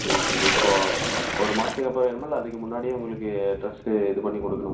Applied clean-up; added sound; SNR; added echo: none; Sink (filling or washing); 2 dB; reverberation time 0.5 s.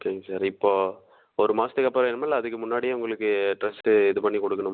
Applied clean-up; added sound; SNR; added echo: none; none; none; none.